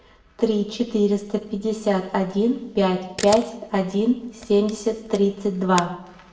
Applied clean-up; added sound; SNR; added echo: none; Camera; 16 dB; reverberation time 0.8 s.